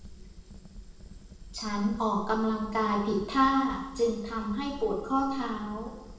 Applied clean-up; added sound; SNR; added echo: none; Fire; 15 dB; reverberation time 0.9 s.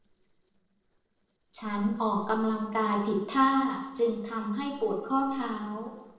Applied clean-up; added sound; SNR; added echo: neural separator model SepFormer DNS4.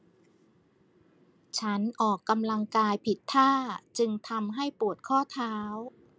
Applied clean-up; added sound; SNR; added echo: none; none; none; none.